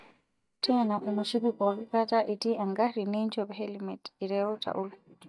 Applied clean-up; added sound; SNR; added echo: neural mask model DeepFilterNet 3.